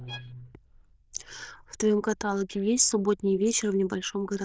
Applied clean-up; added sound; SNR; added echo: neural diffusion model UNIVERSE++.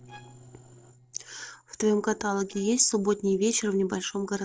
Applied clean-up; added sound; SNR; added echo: neural separator model SepFormer DNS4.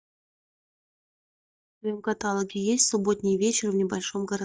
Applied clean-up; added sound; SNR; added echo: neural mask model DeepFilterNet 3.